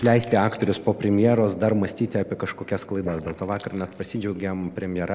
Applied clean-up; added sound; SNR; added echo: neural mask model Resemble Enhance denoiser.